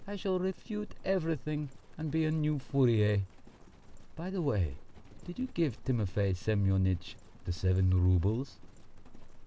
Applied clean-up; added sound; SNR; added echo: none; Livestock, farm animals, working animals; 14 dB; none.